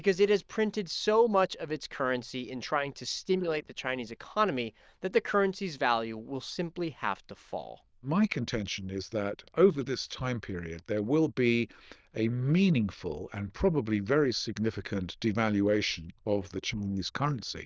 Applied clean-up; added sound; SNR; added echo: neural diffusion model UNIVERSE++.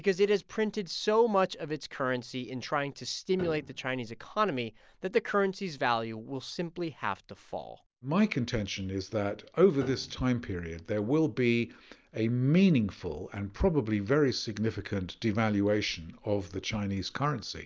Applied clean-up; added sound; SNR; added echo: none; Piano; 17 dB; none.